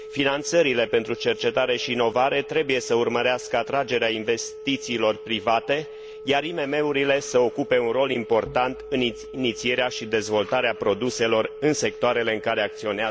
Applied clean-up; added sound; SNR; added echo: none; Telephone; 15 dB; none.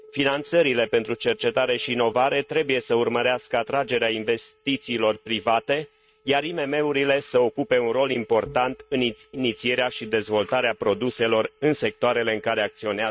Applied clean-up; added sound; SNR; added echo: neural mask model RNNoise.